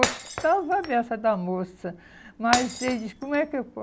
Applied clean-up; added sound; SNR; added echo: none; Shatter; 8 dB; none.